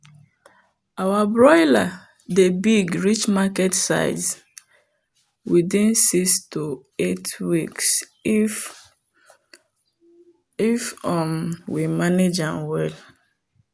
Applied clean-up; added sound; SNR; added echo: none; none; none; none.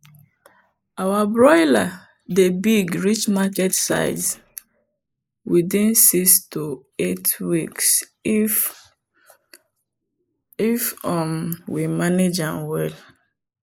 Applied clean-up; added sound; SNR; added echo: neural mask model Resemble Enhance denoiser.